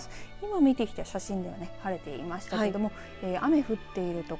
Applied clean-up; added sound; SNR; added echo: none; none; none; none.